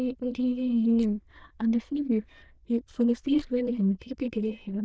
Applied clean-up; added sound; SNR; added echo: neural diffusion model UNIVERSE++.